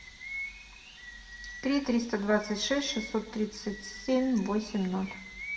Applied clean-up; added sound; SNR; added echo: none; Bird vocalization, bird call, bird song; 14 dB; reverberation time 0.7 s.